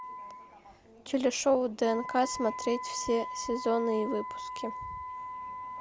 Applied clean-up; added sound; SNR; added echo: none; Wind instrument, woodwind instrument; 9 dB; none.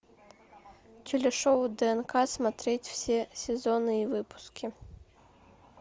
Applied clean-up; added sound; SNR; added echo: none; none; none; none.